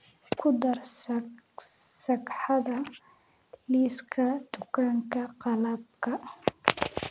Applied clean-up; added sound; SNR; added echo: none; none; none; none.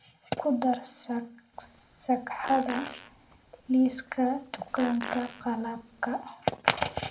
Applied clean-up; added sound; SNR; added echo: none; Fart; 14 dB; reverberation time 0.3 s.